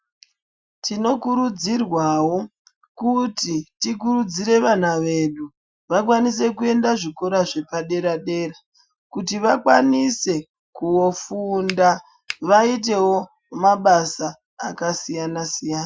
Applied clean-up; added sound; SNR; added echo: classical method Wiener filter.